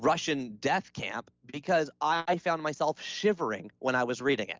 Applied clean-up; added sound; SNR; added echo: none; none; none; none.